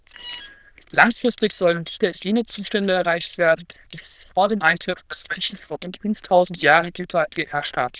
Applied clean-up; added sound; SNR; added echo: neural diffusion model UNIVERSE++.